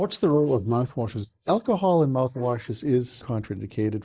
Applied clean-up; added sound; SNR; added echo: neural mask model Resemble Enhance denoiser.